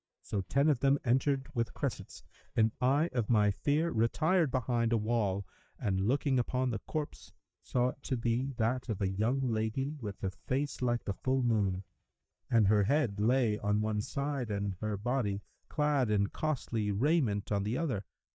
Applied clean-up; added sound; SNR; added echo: neural mask model DeepFilterNet 3.